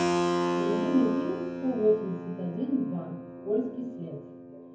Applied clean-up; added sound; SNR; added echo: none; Keyboard (musical); 2 dB; reverberation time 0.7 s.